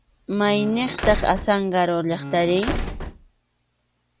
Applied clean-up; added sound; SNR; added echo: none; Slam; 7 dB; none.